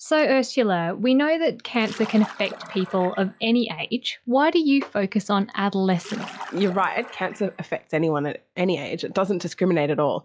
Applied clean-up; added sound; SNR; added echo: classical method log-MMSE.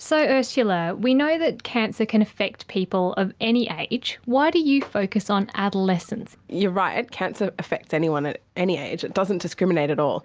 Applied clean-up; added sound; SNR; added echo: none; none; none; none.